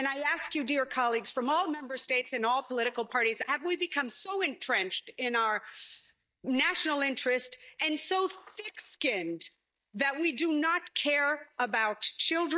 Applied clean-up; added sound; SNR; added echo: neural mask model DeepFilterNet 3.